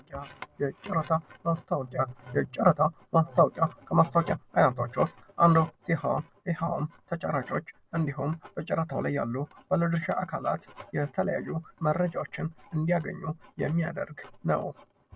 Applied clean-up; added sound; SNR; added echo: none; none; none; none.